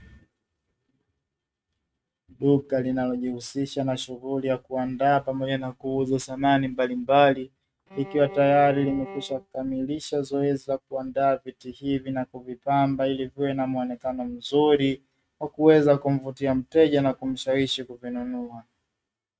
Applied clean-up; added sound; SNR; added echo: neural mask model RNNoise.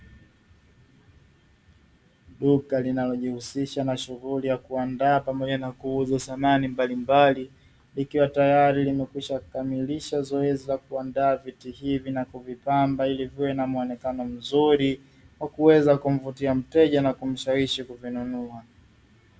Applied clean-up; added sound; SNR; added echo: none; none; none; none.